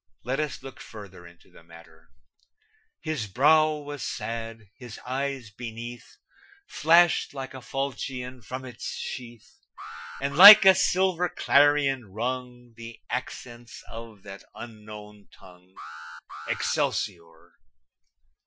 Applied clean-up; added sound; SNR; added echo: classical method Wiener filter.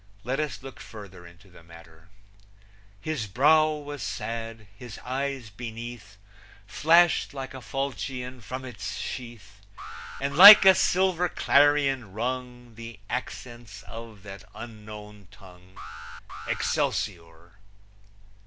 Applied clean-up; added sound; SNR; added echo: none; Alarm; 13 dB; none.